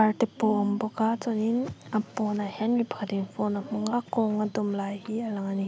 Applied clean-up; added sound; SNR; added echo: none; none; none; none.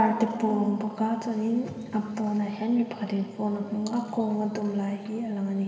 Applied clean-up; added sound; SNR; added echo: none; none; none; reverberation time 2.1 s.